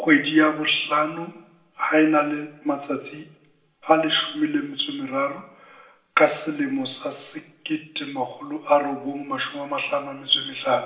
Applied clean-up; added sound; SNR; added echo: none; none; none; reverberation time 0.8 s.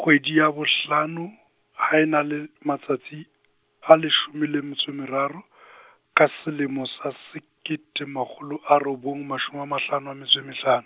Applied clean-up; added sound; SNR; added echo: none; none; none; none.